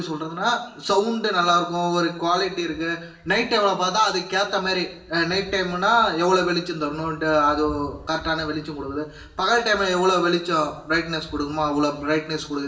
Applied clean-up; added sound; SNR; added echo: none; none; none; reverberation time 0.6 s.